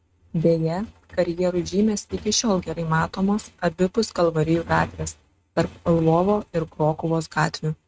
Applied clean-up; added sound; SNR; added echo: neural mask model RNNoise.